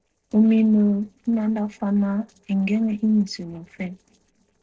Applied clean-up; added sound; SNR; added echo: neural separator model SepFormer DNS4.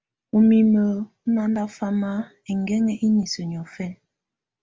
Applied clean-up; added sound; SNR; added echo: none; none; none; none.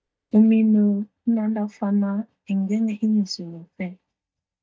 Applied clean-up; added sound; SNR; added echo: neural mask model DeepFilterNet 3.